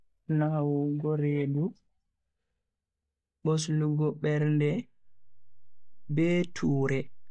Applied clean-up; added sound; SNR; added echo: neural mask model DeepFilterNet 3.